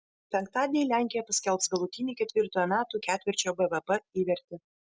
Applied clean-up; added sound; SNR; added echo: none; none; none; none.